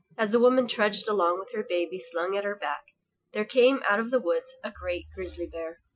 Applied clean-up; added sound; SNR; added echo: classical method Wiener filter.